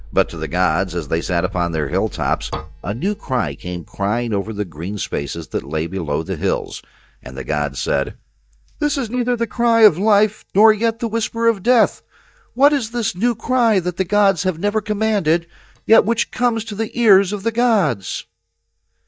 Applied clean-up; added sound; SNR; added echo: neural mask model DeepFilterNet 3.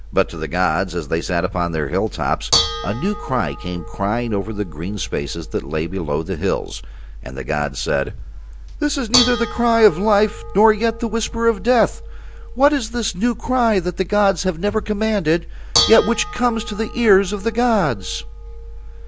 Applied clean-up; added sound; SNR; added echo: none; Dishes, pots, and pans / Bell; 8 dB; none.